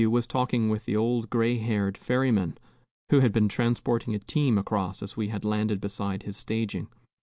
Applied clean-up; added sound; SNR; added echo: none; none; none; none.